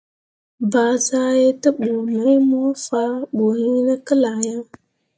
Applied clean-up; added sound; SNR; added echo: neural mask model DeepFilterNet 3.